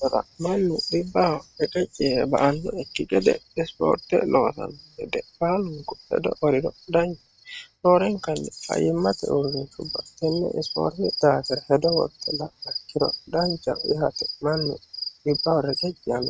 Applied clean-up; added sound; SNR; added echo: neural mask model RNNoise.